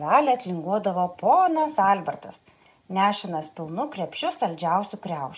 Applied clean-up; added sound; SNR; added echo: none; none; none; none.